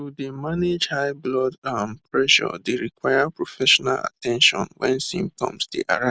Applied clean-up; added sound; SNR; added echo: none; none; none; none.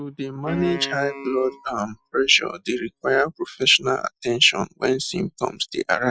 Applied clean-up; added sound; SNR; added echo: classical method Wiener filter.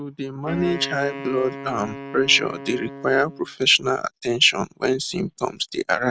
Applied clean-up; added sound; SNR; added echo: none; Wind instrument, woodwind instrument; 12 dB; none.